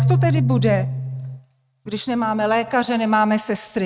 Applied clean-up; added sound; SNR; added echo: neural mask model RNNoise.